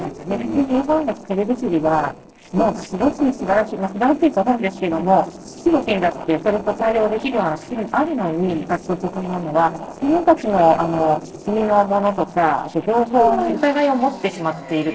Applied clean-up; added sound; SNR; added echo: neural separator model SepFormer DNS4.